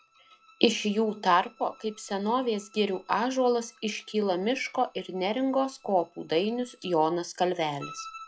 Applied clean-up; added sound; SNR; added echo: classical method log-MMSE.